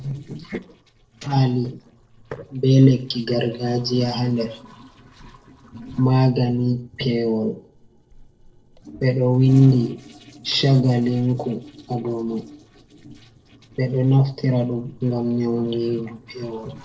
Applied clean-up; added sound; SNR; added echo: neural separator model SepFormer DNS4.